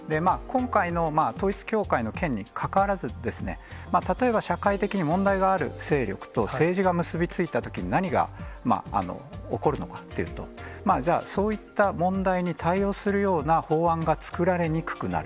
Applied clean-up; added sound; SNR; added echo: none; none; none; none.